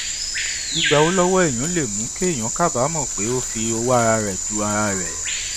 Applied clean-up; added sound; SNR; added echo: none; Bird vocalization, bird call, bird song; 3 dB; none.